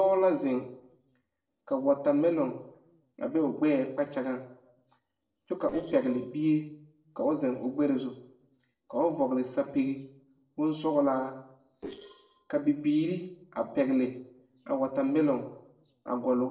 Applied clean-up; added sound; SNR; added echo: neural separator model SepFormer DNS4.